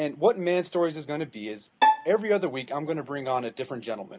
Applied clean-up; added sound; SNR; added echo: none; Bowed string instrument; 1 dB; none.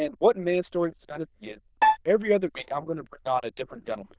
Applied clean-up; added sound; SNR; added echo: neural diffusion model UNIVERSE++.